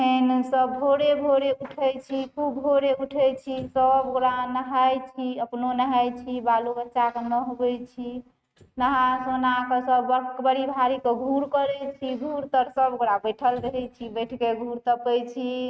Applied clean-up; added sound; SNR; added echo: neural mask model RNNoise.